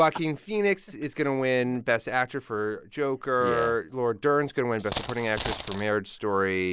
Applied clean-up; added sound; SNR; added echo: none; Coin (dropping); 1 dB; none.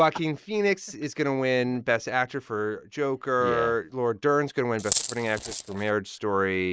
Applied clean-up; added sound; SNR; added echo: neural mask model RNNoise.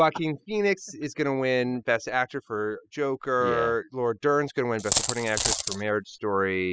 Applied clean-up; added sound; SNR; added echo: classical method spectral subtraction.